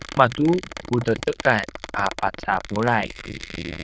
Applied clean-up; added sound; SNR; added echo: neural diffusion model UNIVERSE++.